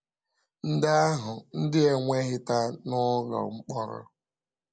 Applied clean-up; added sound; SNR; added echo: none; none; none; none.